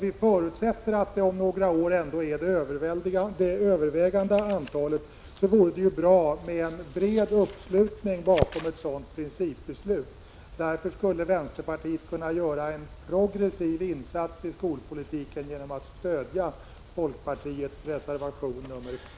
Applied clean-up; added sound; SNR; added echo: none; none; none; none.